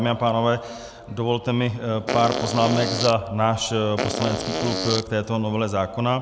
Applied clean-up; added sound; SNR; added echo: none; Fart; 3 dB; none.